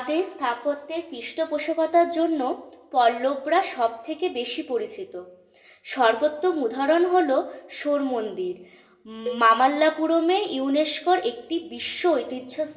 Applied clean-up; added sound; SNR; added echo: none; Cowbell; 15 dB; reverberation time 0.8 s.